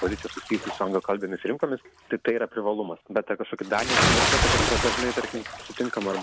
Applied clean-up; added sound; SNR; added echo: none; Bathtub (filling or washing) / Splash, splatter; 0 dB; none.